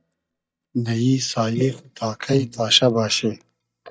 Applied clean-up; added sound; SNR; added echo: neural mask model DeepFilterNet 3.